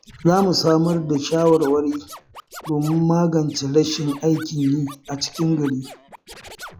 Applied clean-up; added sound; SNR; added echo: classical method log-MMSE.